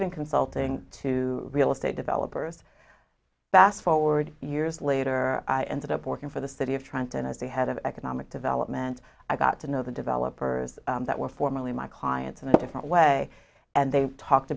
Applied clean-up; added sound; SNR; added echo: none; Tap; -4 dB; none.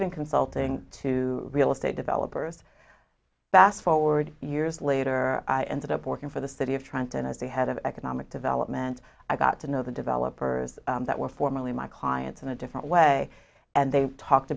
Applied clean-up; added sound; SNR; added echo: none; none; none; none.